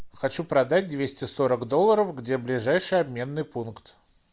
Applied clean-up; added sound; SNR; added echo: none; none; none; none.